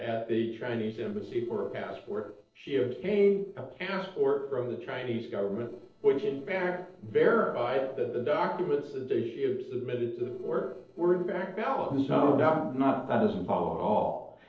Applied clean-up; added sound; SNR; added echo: neural separator model SepFormer DNS4.